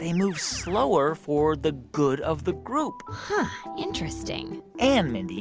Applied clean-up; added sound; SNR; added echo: none; Keyboard (musical); 16 dB; none.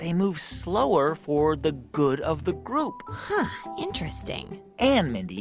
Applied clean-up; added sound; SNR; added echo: none; none; none; none.